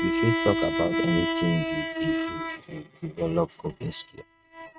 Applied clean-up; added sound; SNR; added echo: neural mask model RNNoise.